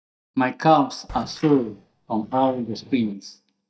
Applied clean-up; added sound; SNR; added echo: neural mask model DeepFilterNet 3.